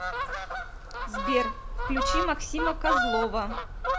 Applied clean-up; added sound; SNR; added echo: none; Fowl; -3 dB; none.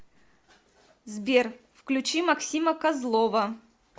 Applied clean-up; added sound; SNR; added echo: none; none; none; none.